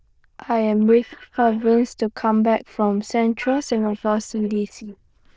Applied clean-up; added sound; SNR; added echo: neural diffusion model UNIVERSE++.